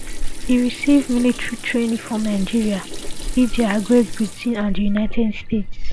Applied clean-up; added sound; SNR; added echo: none; Sink (filling or washing) / Water tap, faucet; 4 dB; none.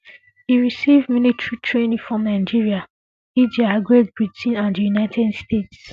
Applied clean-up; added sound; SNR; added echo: none; none; none; none.